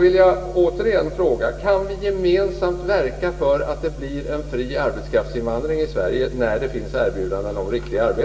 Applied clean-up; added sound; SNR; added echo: none; none; none; reverberation time 0.9 s.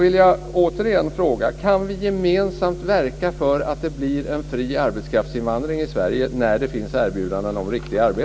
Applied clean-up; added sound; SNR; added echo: none; none; none; none.